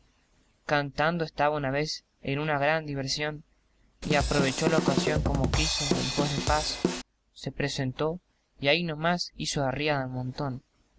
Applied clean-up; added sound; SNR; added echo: none; Drum kit; -2 dB; none.